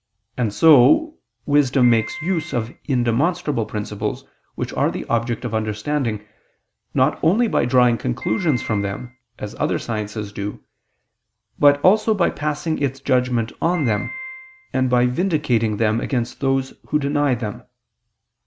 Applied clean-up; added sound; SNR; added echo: none; Piano; 12 dB; none.